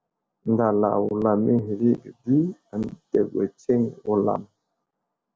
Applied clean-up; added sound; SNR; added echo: none; none; none; none.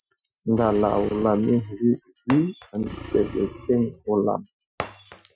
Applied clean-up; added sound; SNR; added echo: classical method Wiener filter.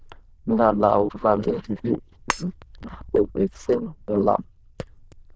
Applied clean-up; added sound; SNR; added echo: neural diffusion model UNIVERSE++.